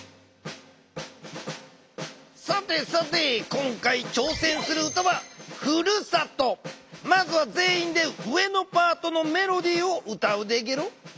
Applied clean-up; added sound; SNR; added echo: none; none; none; none.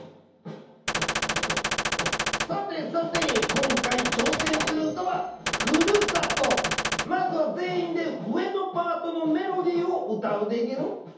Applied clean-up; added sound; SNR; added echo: none; Gunshot, gunfire; 0 dB; reverberation time 0.8 s.